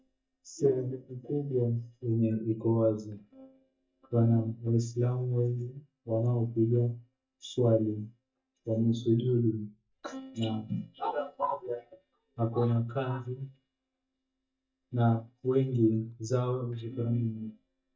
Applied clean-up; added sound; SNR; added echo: neural mask model DeepFilterNet 3.